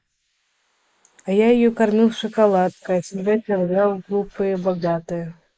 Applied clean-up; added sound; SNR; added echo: neural mask model Resemble Enhance denoiser.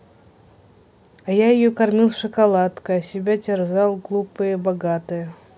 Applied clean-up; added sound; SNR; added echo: none; none; none; none.